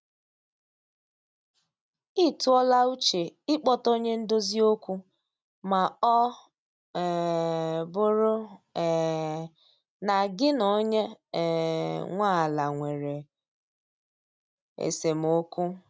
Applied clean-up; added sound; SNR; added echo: none; none; none; none.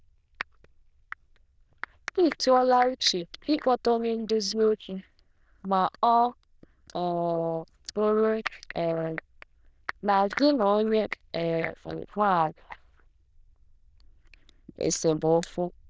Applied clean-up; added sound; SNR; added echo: neural diffusion model UNIVERSE++.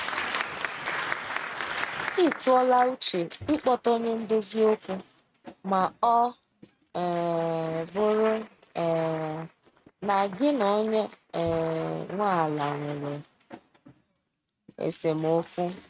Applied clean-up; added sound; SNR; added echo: neural mask model RNNoise.